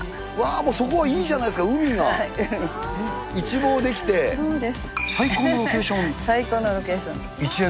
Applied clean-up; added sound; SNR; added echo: none; none; none; none.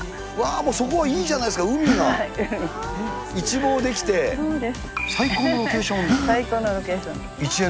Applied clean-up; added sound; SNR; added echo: none; Gasp; 6 dB; none.